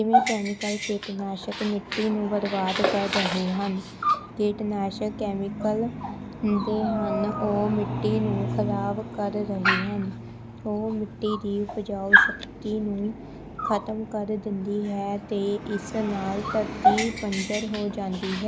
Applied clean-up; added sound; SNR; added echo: none; Dog; 3 dB; none.